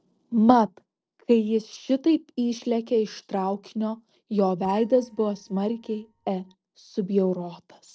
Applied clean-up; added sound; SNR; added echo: neural separator model SepFormer DNS4.